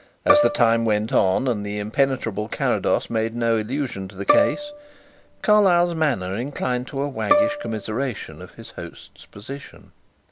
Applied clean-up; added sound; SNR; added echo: none; Bowed string instrument; 4 dB; none.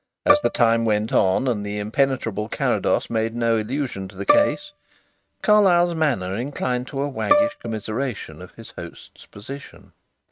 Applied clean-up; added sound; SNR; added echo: neural mask model RNNoise.